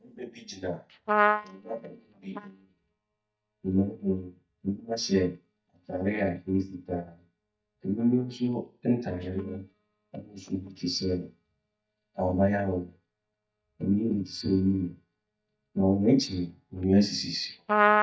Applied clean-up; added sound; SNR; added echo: neural mask model DeepFilterNet 3.